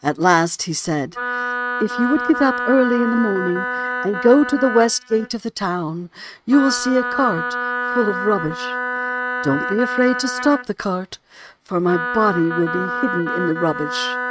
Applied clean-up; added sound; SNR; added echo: neural mask model RNNoise.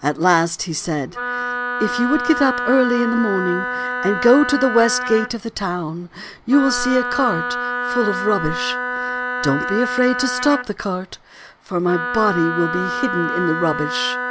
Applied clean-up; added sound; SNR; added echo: none; Wind instrument, woodwind instrument; 5 dB; none.